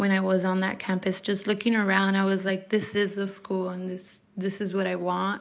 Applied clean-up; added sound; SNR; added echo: none; none; none; none.